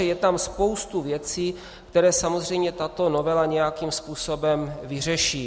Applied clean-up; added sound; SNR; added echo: none; none; none; none.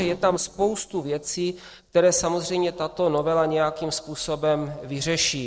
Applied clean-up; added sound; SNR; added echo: neural separator model SepFormer DNS4.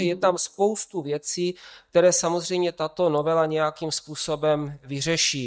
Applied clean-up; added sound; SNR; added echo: neural mask model DeepFilterNet 3.